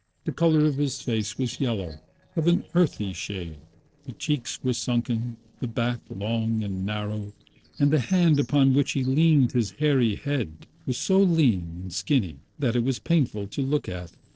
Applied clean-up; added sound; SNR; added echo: neural separator model SepFormer DNS4.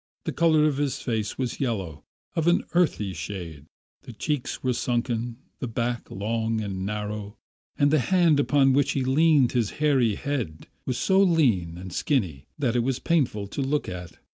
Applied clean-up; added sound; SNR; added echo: none; none; none; none.